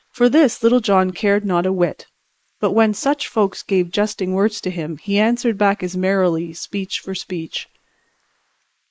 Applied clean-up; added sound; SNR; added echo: neural mask model Resemble Enhance denoiser.